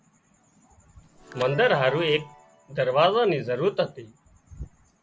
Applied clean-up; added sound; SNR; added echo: none; Chime; 17 dB; none.